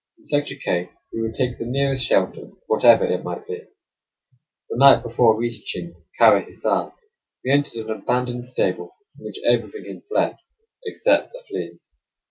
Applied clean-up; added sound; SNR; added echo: none; none; none; none.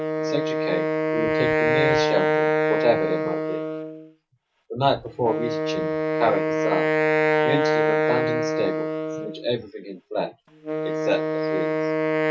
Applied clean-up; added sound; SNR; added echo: none; Wind instrument, woodwind instrument; -5 dB; none.